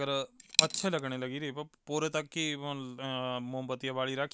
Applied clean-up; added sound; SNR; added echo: none; Coin (dropping); -4 dB; none.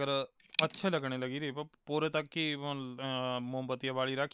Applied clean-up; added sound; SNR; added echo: neural mask model Resemble Enhance denoiser.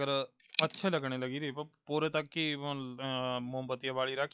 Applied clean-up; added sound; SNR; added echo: classical method log-MMSE.